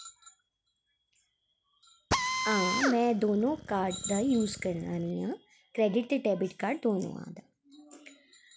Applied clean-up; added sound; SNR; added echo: none; Drill; 3 dB; none.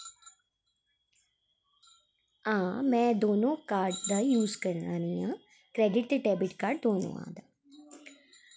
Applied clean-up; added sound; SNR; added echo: none; none; none; none.